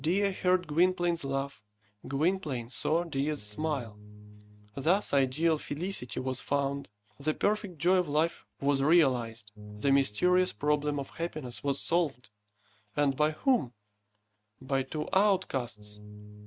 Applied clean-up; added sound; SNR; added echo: neural mask model RNNoise.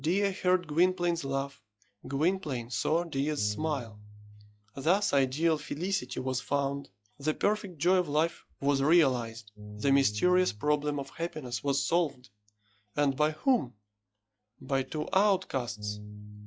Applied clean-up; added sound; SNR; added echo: classical method log-MMSE.